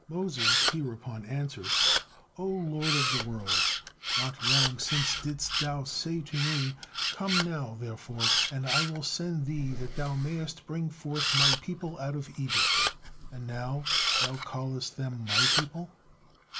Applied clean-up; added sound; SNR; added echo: none; Camera; -2 dB; none.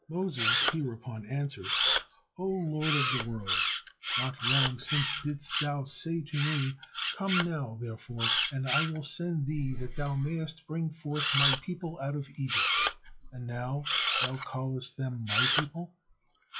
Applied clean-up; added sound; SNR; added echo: classical method log-MMSE.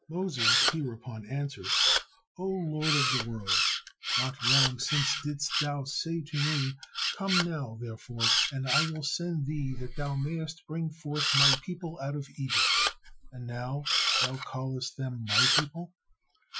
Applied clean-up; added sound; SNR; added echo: classical method Wiener filter.